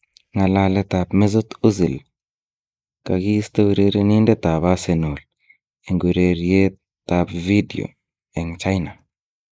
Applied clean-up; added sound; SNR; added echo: neural mask model Resemble Enhance denoiser.